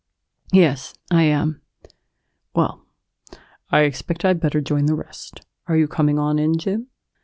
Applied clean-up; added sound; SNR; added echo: none; none; none; none.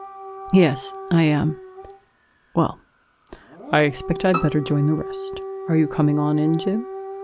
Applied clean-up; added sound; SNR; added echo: none; Bowed string instrument + Siren / Dog; 11 dB; none.